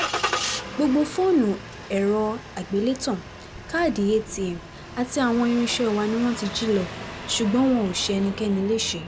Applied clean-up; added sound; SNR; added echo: none; Engine starting; 10 dB; none.